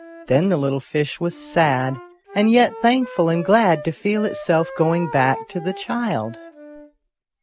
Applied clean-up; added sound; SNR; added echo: none; Wind instrument, woodwind instrument; 16 dB; none.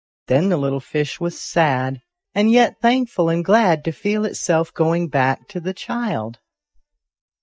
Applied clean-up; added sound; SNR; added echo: neural mask model DeepFilterNet 3.